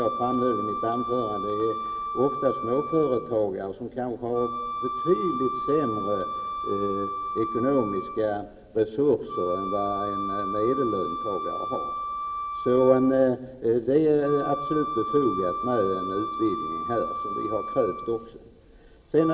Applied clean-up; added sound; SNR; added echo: none; Wind instrument, woodwind instrument; 6 dB; reverberation time 1.4 s.